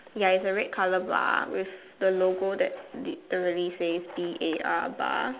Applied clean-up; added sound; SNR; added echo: none; none; none; none.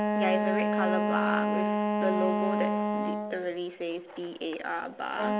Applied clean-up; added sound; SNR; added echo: none; Wind instrument, woodwind instrument; -4 dB; none.